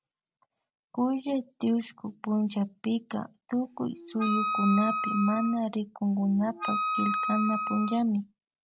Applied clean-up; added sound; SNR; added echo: none; Wind instrument, woodwind instrument; 3 dB; none.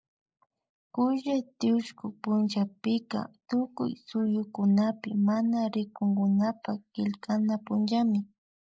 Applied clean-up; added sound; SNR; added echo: neural mask model Resemble Enhance denoiser.